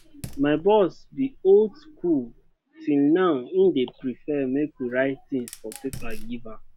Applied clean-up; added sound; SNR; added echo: none; Fire; 15 dB; none.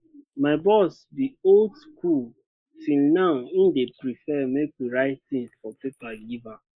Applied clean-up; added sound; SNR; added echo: neural mask model Resemble Enhance denoiser.